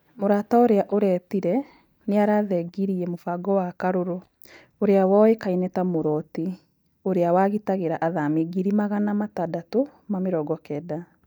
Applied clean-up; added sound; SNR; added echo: neural mask model DeepFilterNet 3.